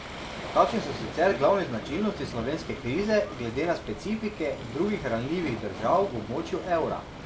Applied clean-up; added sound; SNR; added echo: none; Waves, surf; 10 dB; none.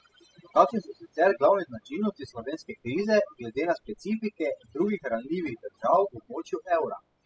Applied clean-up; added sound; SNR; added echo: classical method spectral subtraction.